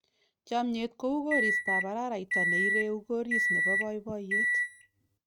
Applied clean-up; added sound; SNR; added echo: neural mask model RNNoise.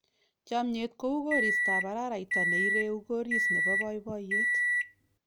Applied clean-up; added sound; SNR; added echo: none; Microwave oven; -5 dB; none.